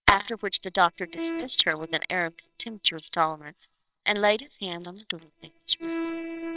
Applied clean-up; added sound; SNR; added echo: neural separator model SepFormer WHAMR!.